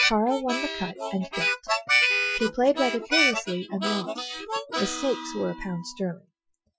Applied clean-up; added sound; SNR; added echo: classical method Wiener filter.